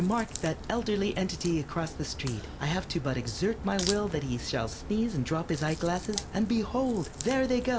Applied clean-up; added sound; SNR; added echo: none; Crack; 10 dB; none.